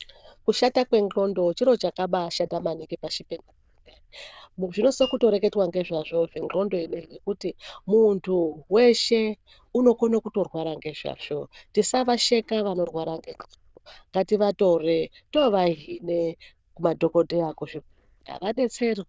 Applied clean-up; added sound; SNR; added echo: neural diffusion model UNIVERSE++.